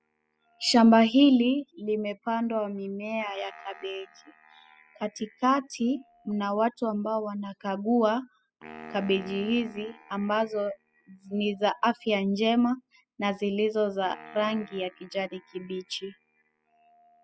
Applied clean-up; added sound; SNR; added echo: classical method spectral subtraction.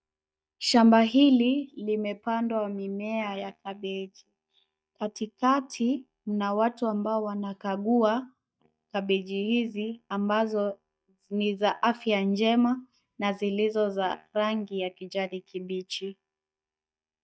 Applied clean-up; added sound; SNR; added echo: neural mask model DeepFilterNet 3.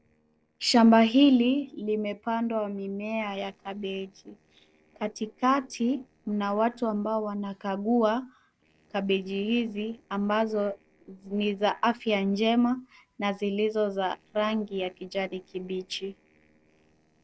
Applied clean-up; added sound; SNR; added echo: neural separator model SepFormer DNS4.